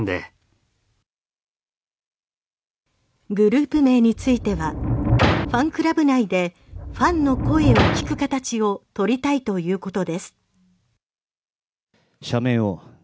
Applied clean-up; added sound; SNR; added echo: none; Sliding door; 0 dB; none.